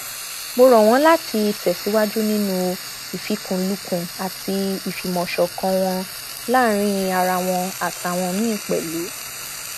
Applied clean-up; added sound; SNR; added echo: none; Frying (food); 11 dB; none.